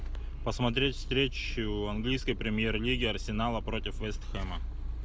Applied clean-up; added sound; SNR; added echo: none; none; none; none.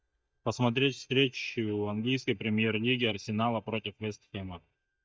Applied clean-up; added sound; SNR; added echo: neural mask model DeepFilterNet 3.